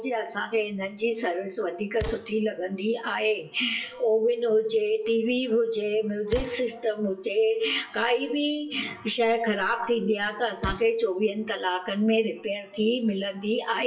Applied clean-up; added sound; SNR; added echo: classical method WPE with log-MMSE.